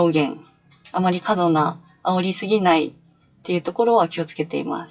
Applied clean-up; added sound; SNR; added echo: classical method WPE with log-MMSE.